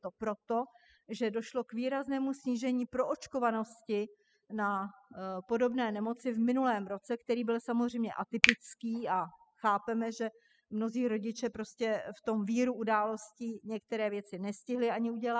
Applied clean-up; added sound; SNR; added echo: classical method spectral subtraction.